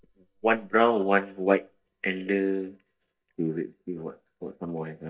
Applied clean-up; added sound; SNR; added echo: neural mask model DeepFilterNet 3.